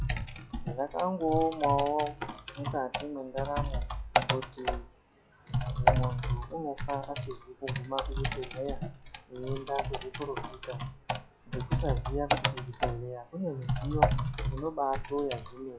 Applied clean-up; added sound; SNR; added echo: classical method log-MMSE.